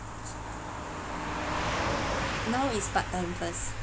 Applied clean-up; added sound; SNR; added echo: none; Car passing by / Truck; 0 dB; none.